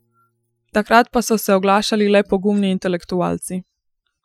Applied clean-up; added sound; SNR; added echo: classical method Wiener filter.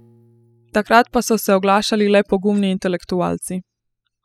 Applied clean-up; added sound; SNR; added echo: classical method spectral subtraction.